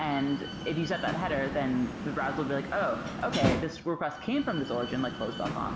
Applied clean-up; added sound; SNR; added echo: none; Slam; 4 dB; none.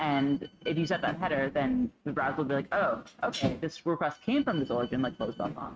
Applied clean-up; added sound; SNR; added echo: neural mask model RNNoise.